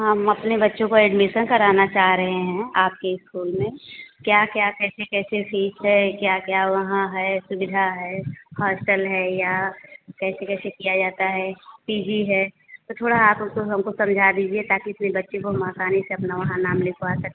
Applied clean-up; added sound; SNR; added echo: none; none; none; none.